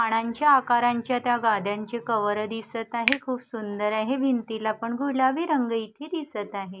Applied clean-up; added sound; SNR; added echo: none; Finger snapping; 10 dB; none.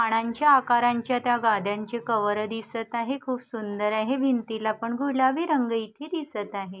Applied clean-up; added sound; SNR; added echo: none; none; none; none.